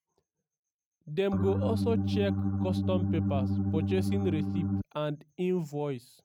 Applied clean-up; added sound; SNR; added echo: neural mask model RNNoise.